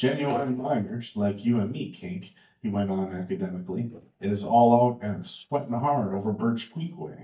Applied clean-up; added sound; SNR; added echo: neural mask model DeepFilterNet 3.